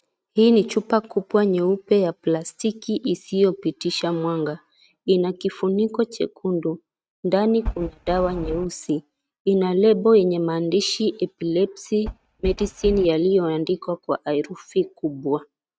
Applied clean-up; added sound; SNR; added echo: neural mask model RNNoise.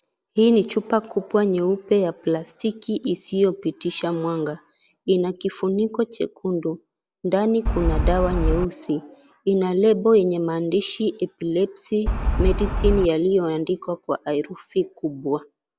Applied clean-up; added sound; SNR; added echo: none; Wind; -2 dB; none.